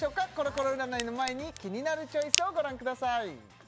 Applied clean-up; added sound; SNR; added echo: none; Crack; 5 dB; none.